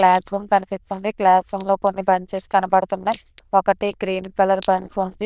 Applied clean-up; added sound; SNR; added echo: neural diffusion model UNIVERSE++.